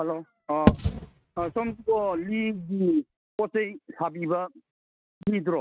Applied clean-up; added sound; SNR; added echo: neural mask model RNNoise.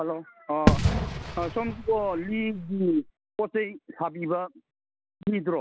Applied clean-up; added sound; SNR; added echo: none; Fireworks; -1 dB; none.